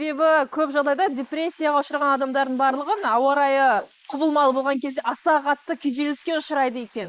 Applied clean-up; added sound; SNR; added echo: neural mask model Resemble Enhance denoiser.